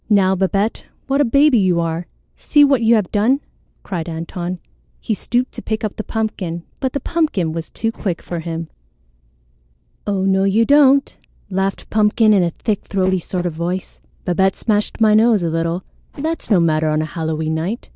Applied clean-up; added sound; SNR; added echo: neural separator model SepFormer DNS4.